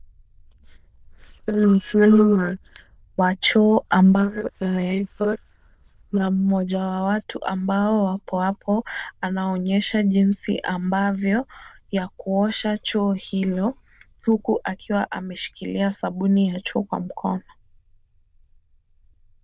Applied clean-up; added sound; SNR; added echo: neural diffusion model UNIVERSE++.